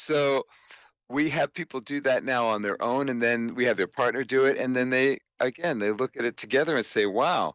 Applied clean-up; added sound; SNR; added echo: neural mask model Resemble Enhance denoiser.